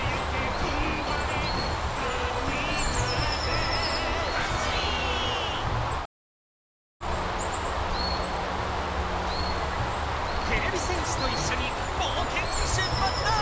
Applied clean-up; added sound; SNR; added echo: none; Bird; -5 dB; none.